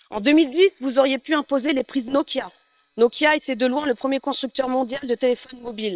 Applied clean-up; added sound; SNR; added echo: neural separator model SepFormer WHAM!.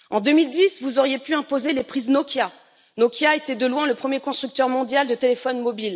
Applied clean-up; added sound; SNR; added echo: none; none; none; none.